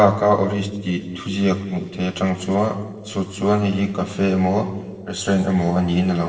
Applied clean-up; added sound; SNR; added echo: neural separator model SepFormer DNS4.